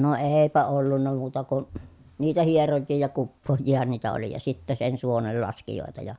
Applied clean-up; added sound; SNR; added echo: none; none; none; none.